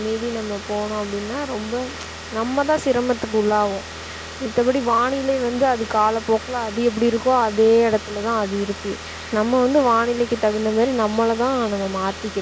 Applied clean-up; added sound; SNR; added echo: none; Car; 13 dB; none.